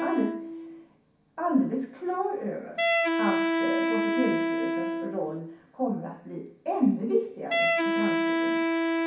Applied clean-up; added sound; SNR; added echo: none; Wind instrument, woodwind instrument; -2 dB; reverberation time 0.6 s.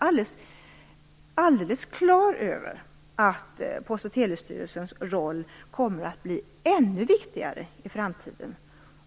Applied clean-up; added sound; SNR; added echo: none; none; none; none.